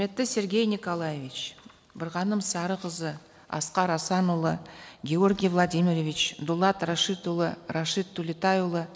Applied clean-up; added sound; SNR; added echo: none; none; none; none.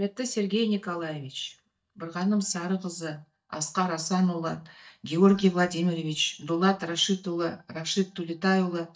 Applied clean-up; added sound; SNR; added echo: neural mask model DeepFilterNet 3.